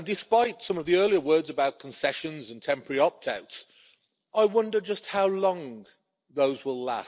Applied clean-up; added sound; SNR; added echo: neural separator model SepFormer DNS4.